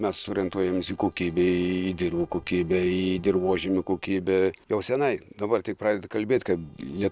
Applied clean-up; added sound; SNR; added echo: neural separator model SepFormer DNS4.